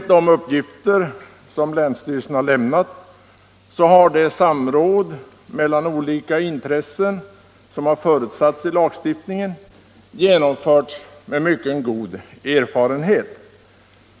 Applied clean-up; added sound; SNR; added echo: none; none; none; none.